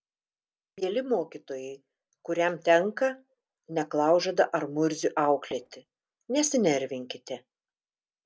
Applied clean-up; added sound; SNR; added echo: none; Tap; 18 dB; none.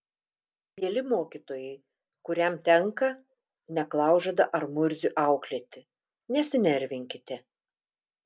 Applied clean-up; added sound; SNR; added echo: none; none; none; none.